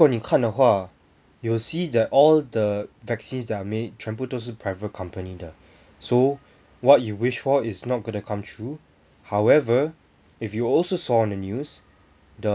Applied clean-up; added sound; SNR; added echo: none; none; none; none.